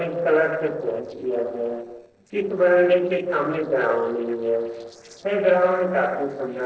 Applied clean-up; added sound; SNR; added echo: neural separator model SepFormer DNS4.